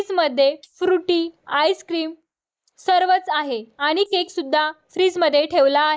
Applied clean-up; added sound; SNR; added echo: neural mask model Resemble Enhance denoiser.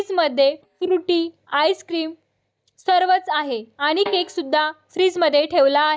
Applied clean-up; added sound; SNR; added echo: neural mask model DeepFilterNet 3.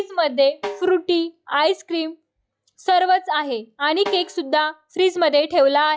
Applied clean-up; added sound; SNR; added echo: classical method log-MMSE.